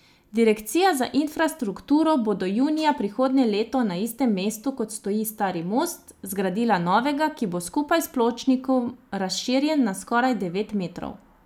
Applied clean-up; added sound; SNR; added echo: none; none; none; none.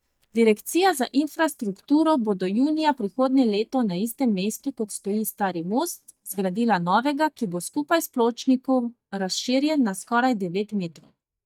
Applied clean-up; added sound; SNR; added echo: neural mask model DeepFilterNet 3.